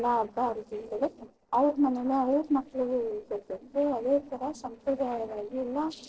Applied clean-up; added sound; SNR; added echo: neural separator model SepFormer DNS4.